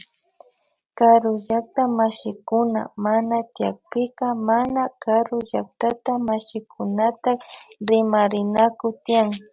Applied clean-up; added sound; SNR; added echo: none; none; none; none.